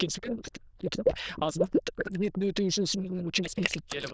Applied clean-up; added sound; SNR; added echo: neural diffusion model UNIVERSE++.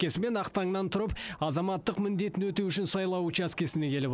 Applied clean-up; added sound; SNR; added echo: none; none; none; none.